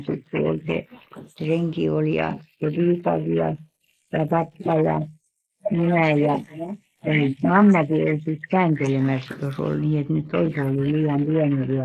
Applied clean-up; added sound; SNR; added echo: neural mask model Resemble Enhance denoiser.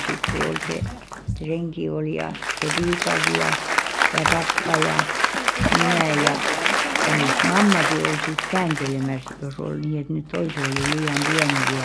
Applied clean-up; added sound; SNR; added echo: none; Applause; -2 dB; none.